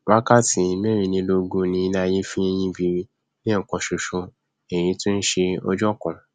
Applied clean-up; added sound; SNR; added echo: none; none; none; none.